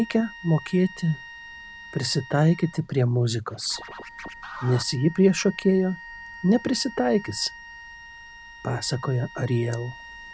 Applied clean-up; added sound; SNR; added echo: none; Wind instrument, woodwind instrument + Scratching (performance technique); 17 dB; none.